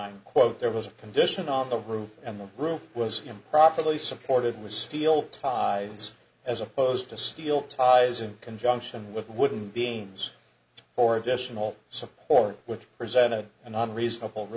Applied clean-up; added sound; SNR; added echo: none; none; none; none.